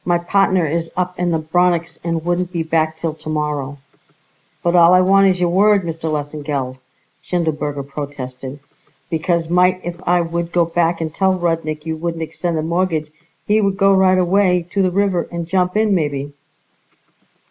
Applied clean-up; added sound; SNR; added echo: none; none; none; none.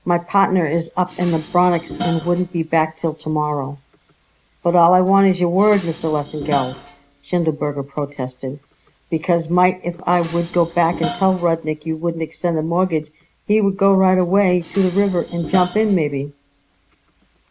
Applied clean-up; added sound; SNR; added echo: none; Dishes, pots, and pans; 17 dB; none.